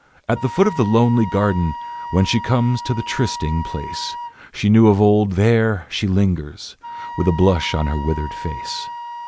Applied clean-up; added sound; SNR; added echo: none; Wind instrument, woodwind instrument; 13 dB; none.